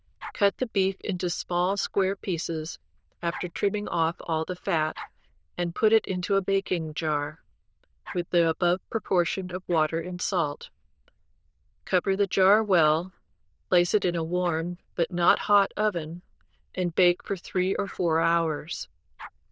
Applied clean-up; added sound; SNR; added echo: neural diffusion model UNIVERSE++.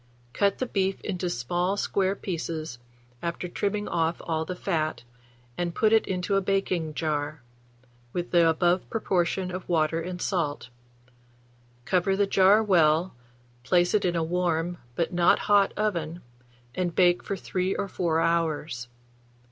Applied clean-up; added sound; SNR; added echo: none; none; none; none.